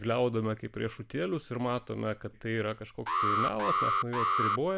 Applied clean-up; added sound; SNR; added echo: none; Alarm; -4 dB; none.